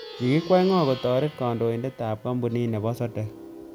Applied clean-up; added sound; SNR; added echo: none; Plucked string instrument; 17 dB; none.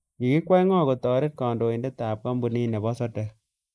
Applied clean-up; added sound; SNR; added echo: neural mask model Resemble Enhance denoiser.